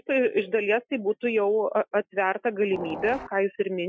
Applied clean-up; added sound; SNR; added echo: classical method Wiener filter.